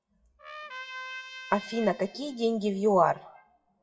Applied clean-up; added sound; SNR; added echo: classical method WPE with log-MMSE.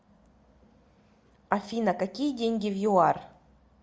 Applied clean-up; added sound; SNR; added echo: none; none; none; none.